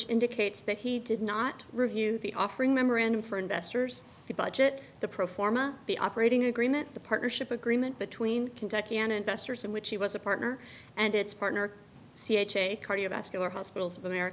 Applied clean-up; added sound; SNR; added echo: none; none; none; none.